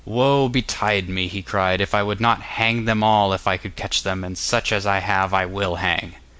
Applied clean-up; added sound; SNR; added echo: none; none; none; none.